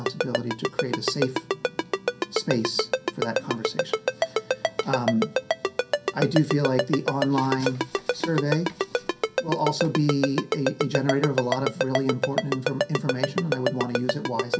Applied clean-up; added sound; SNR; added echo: none; Ringtone; 0 dB; reverberation time 0.3 s.